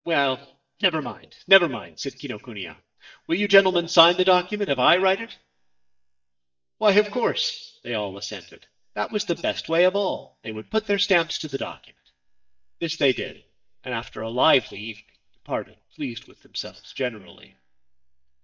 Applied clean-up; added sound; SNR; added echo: neural mask model DeepFilterNet 3.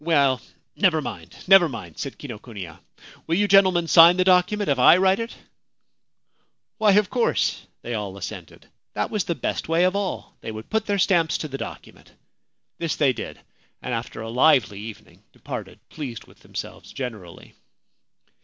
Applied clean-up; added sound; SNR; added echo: none; none; none; none.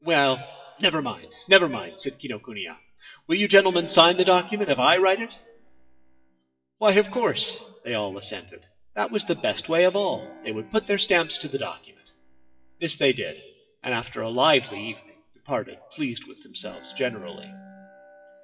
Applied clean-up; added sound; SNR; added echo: classical method WPE with log-MMSE.